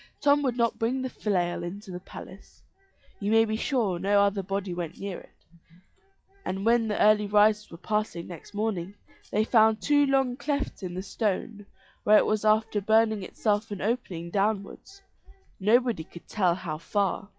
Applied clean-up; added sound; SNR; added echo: classical method log-MMSE.